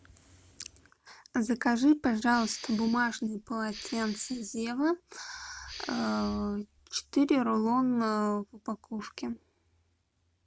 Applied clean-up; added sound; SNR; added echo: none; Respiratory sounds; 16 dB; none.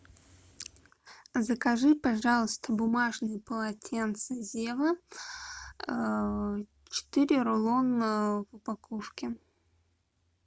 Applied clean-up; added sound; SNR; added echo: none; none; none; none.